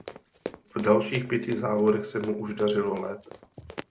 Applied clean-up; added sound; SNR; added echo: none; Run; 18 dB; none.